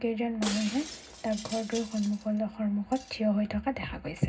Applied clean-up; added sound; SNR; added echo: none; Shatter; 13 dB; reverberation time 0.4 s.